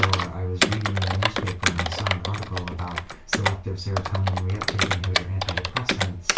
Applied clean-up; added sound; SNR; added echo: none; Computer keyboard; 0 dB; reverberation time 0.2 s.